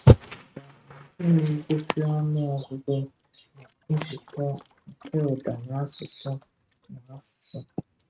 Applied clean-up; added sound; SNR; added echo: neural mask model RNNoise.